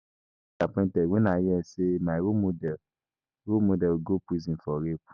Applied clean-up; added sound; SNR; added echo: none; none; none; none.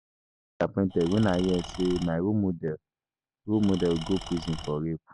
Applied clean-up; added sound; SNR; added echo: none; Engine / Tools; 13 dB; none.